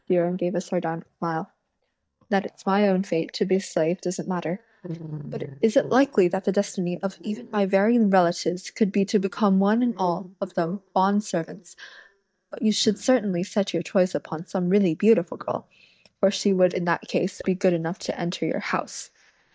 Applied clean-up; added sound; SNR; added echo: neural mask model DeepFilterNet 3.